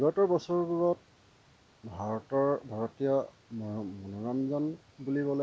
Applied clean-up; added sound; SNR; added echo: none; none; none; none.